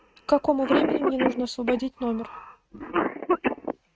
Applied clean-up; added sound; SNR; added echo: neural mask model RNNoise.